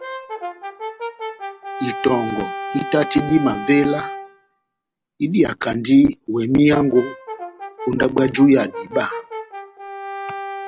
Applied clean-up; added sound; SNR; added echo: none; Brass instrument; 11 dB; none.